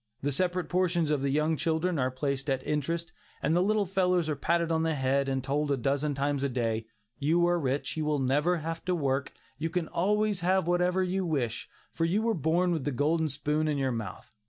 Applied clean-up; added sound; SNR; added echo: none; none; none; none.